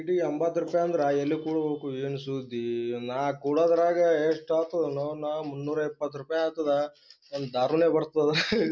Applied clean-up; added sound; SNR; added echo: none; none; none; none.